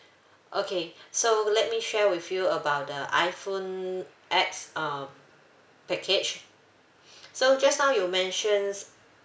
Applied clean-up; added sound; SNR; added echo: none; none; none; none.